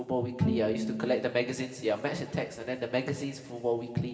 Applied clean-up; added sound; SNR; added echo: none; Bowed string instrument; 7 dB; reverberation time 2.0 s.